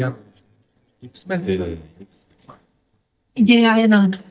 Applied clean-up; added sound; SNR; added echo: neural mask model DeepFilterNet 3.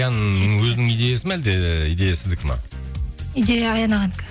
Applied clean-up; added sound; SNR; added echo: none; none; none; none.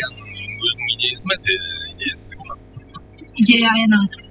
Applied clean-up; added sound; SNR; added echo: classical method spectral subtraction.